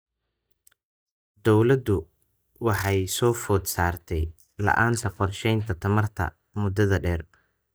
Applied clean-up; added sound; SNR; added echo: neural mask model DeepFilterNet 3.